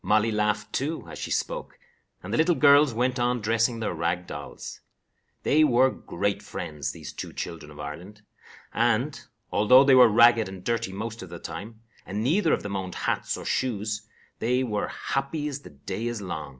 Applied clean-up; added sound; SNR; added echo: none; none; none; none.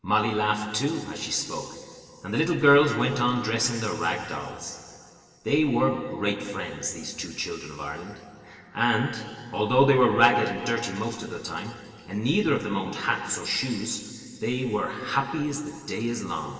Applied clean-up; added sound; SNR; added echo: none; none; none; reverberation time 2.6 s.